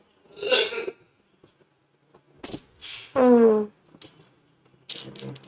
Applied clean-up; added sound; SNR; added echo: neural mask model RNNoise.